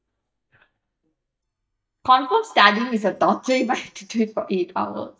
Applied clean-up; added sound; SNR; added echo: neural mask model DeepFilterNet 3.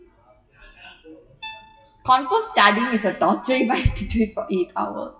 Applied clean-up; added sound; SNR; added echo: classical method WPE with log-MMSE.